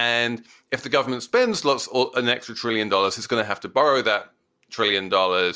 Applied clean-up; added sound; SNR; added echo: none; none; none; none.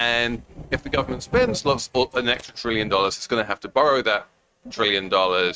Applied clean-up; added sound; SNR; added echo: neural mask model RNNoise.